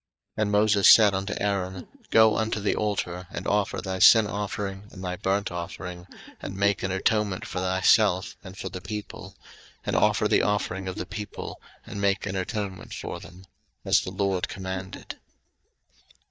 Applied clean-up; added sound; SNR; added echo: neural mask model DeepFilterNet 3.